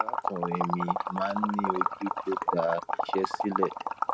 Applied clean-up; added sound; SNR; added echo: none; Liquid; -2 dB; none.